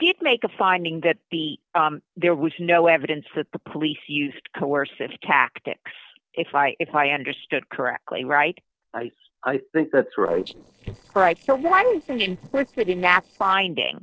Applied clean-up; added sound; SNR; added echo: neural separator model SepFormer DNS4.